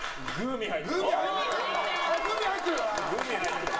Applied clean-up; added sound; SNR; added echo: none; none; none; reverberation time 1.1 s.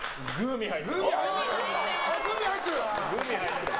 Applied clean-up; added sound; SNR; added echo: none; none; none; none.